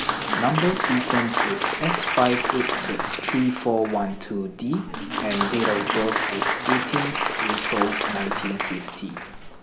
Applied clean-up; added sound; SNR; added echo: none; Applause; 0 dB; none.